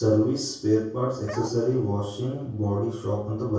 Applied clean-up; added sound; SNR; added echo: none; Bark; 12 dB; reverberation time 0.6 s.